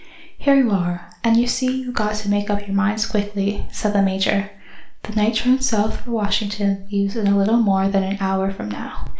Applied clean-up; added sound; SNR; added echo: none; none; none; reverberation time 0.4 s.